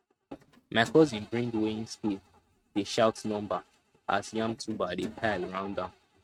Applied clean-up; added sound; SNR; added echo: neural mask model RNNoise.